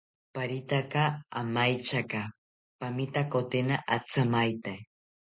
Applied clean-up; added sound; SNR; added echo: none; none; none; none.